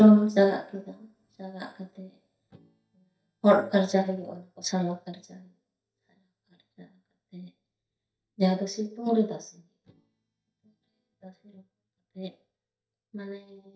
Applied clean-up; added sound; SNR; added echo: neural mask model DeepFilterNet 3.